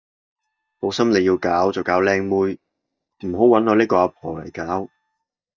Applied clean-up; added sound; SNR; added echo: neural mask model DeepFilterNet 3.